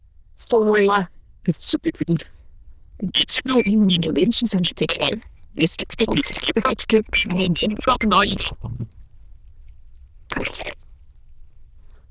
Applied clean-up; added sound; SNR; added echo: neural diffusion model UNIVERSE++.